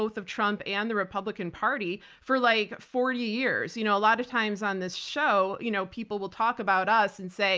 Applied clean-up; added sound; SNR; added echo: none; none; none; none.